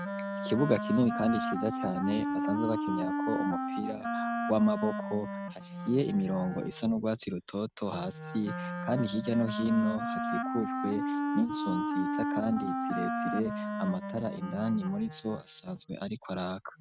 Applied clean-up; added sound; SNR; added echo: neural mask model RNNoise.